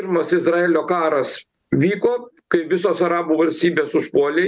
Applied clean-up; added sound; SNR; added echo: none; none; none; none.